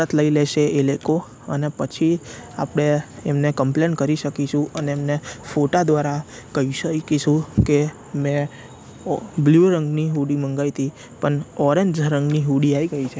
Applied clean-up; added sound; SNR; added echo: none; none; none; none.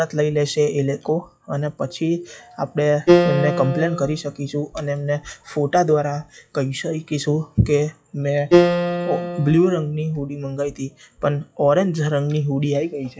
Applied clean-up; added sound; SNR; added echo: classical method WPE with log-MMSE.